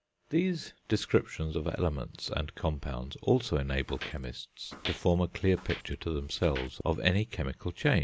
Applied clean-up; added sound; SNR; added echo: none; Walk, footsteps; 14 dB; none.